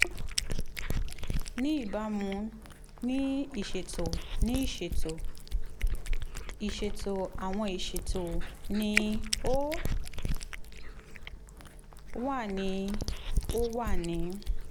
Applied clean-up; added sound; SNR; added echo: none; Cat; -4 dB; none.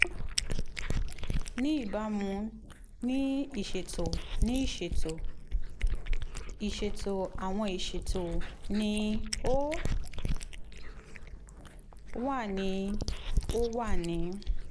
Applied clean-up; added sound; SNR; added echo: neural mask model Resemble Enhance denoiser.